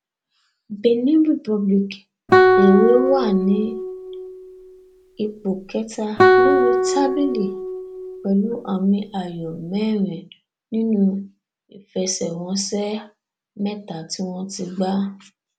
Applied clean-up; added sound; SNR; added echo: none; Guitar; -2 dB; none.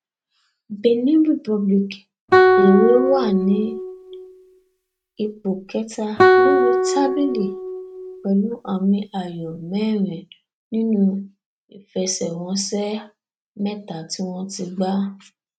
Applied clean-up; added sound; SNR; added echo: neural mask model RNNoise.